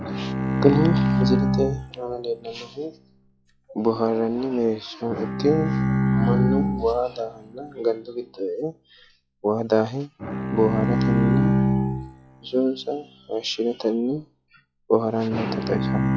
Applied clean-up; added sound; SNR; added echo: classical method log-MMSE.